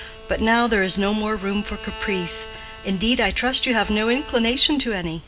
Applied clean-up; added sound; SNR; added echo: none; Bowed string instrument; 18 dB; none.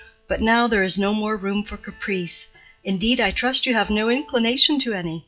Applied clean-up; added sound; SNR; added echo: classical method log-MMSE.